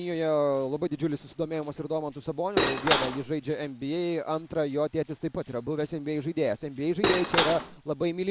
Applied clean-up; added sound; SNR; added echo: none; Cutlery, silverware / Dishes, pots, and pans; -3 dB; none.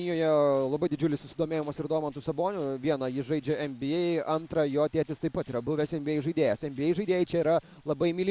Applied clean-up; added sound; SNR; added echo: none; none; none; none.